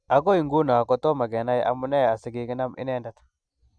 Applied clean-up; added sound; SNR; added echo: none; none; none; none.